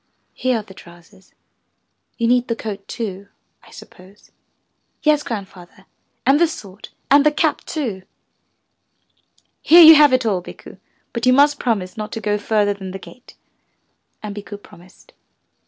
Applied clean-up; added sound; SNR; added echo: none; none; none; none.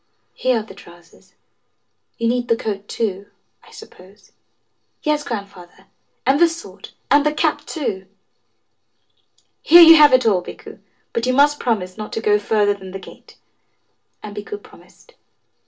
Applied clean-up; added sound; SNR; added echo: none; none; none; reverberation time 0.2 s.